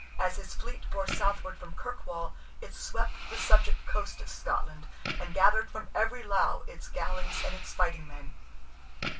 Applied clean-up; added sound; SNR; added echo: none; Fireworks; 16 dB; reverberation time 0.2 s.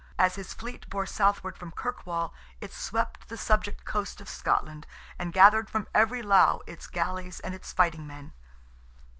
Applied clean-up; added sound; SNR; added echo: none; none; none; none.